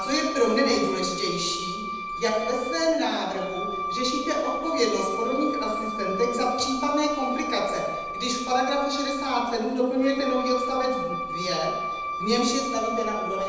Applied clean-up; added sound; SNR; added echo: none; Wind instrument, woodwind instrument; 5 dB; reverberation time 1.0 s.